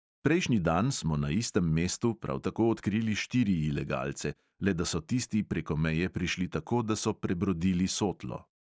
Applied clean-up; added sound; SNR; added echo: none; none; none; none.